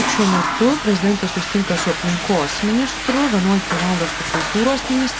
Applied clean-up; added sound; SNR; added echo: none; Toilet flush / Water; 4 dB; reverberation time 1.2 s.